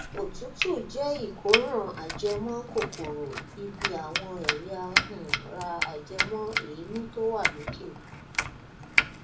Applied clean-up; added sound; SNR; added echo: none; Domestic sounds, home sounds; -1 dB; reverberation time 0.3 s.